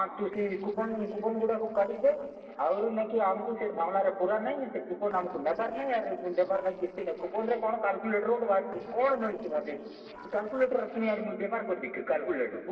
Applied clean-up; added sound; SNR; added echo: neural separator model SepFormer DNS4.